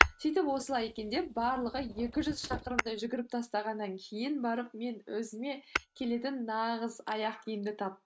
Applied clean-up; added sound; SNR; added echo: neural mask model RNNoise.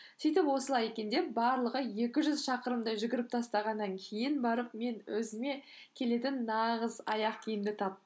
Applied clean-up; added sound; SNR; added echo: none; none; none; none.